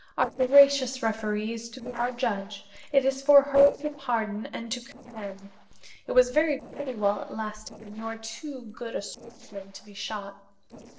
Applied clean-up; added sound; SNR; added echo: neural separator model SepFormer DNS4.